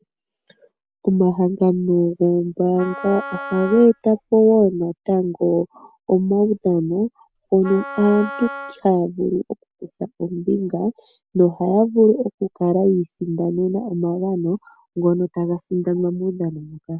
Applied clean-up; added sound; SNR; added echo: none; Wind instrument, woodwind instrument; 13 dB; none.